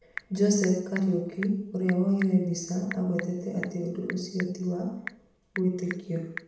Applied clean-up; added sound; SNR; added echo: none; Telephone / Typing; 15 dB; reverberation time 0.7 s.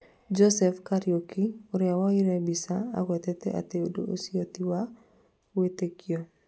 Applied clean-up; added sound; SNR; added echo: none; none; none; none.